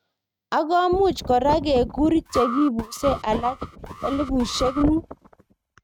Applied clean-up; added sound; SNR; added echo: neural mask model RNNoise.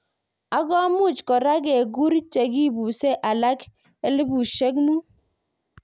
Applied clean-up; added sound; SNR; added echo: none; none; none; none.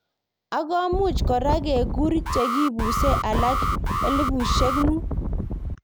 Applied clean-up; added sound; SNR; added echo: none; Alarm + Wind; -1 dB; none.